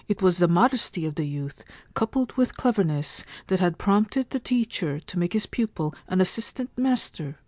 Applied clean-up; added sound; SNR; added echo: none; none; none; none.